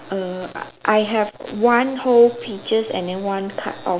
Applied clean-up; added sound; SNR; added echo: none; none; none; none.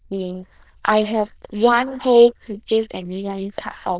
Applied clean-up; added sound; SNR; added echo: neural diffusion model UNIVERSE++.